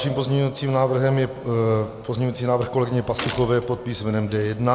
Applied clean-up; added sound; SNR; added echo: none; Gunshot, gunfire; 12 dB; none.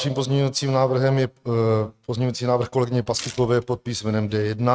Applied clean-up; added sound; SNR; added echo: neural mask model RNNoise.